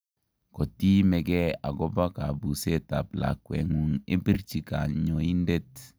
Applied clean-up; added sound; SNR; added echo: none; none; none; none.